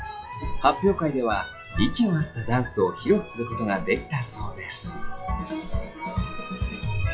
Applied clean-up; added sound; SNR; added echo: classical method WPE with log-MMSE.